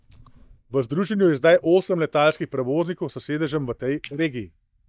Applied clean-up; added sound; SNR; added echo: neural mask model DeepFilterNet 3.